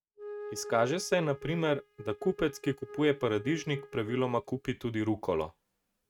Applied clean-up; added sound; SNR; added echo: neural mask model RNNoise.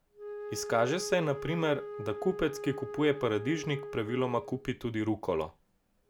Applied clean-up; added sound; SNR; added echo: none; Wind instrument, woodwind instrument; 10 dB; none.